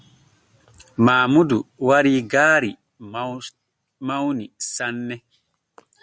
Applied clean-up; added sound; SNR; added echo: none; none; none; none.